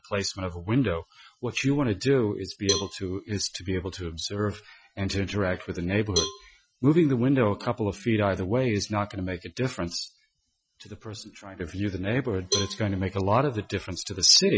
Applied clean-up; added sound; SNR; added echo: classical method Wiener filter.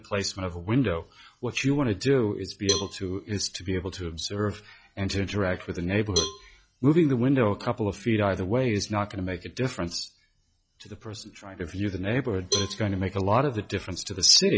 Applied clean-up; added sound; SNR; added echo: classical method log-MMSE.